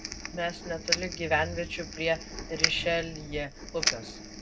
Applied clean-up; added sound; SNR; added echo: none; Crackle; 2 dB; reverberation time 0.3 s.